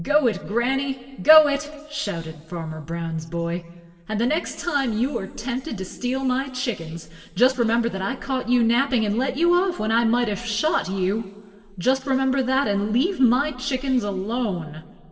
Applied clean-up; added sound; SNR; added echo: none; none; none; reverberation time 2.0 s.